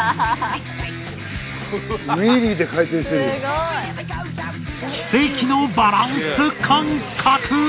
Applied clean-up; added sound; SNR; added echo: none; none; none; none.